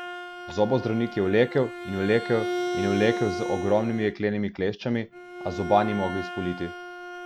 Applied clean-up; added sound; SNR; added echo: none; Bowed string instrument; 8 dB; none.